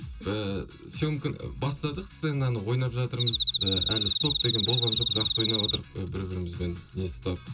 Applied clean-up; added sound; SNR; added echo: none; Cricket; -5 dB; reverberation time 0.2 s.